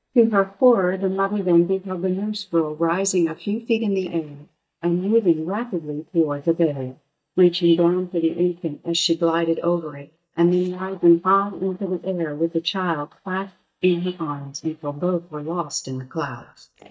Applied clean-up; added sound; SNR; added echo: neural mask model DeepFilterNet 3.